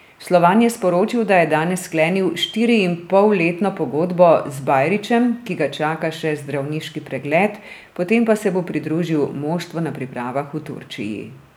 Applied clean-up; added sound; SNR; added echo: none; none; none; none.